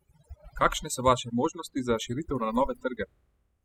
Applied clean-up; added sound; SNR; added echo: classical method spectral subtraction.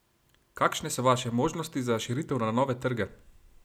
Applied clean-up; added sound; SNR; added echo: none; none; none; none.